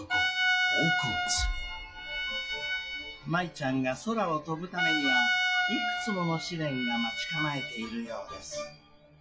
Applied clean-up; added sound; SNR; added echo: classical method WPE with log-MMSE.